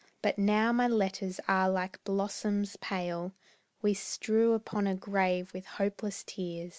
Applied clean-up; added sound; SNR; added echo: none; none; none; none.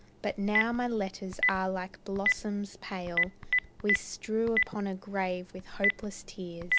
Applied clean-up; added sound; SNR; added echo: none; Telephone; 0 dB; none.